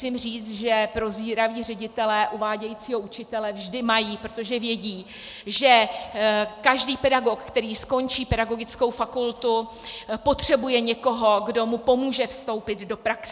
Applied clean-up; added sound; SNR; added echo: none; none; none; none.